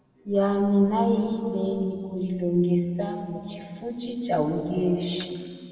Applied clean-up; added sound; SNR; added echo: none; none; none; reverberation time 2.4 s.